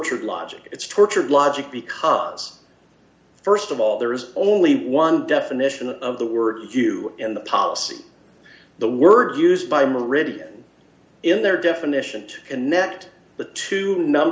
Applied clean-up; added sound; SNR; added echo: none; none; none; none.